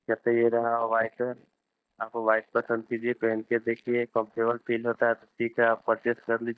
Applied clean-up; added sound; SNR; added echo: neural mask model DeepFilterNet 3.